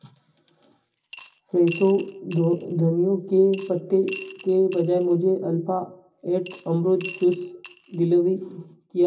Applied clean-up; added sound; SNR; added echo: none; Coin (dropping) / Glass; 17 dB; reverberation time 0.4 s.